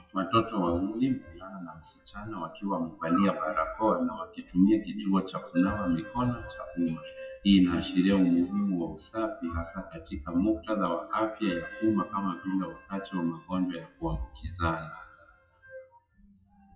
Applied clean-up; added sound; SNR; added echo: classical method WPE with log-MMSE.